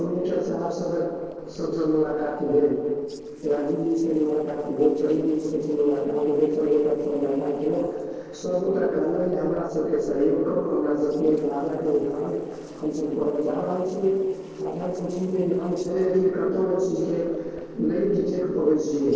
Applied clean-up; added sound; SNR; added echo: neural separator model SepFormer DNS4.